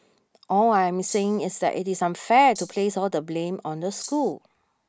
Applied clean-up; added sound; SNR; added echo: none; Rattle (instrument); 15 dB; none.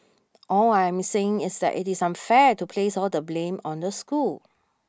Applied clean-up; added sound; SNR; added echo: none; none; none; none.